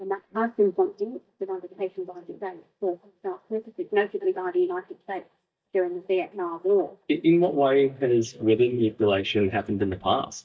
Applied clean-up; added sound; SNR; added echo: neural mask model DeepFilterNet 3.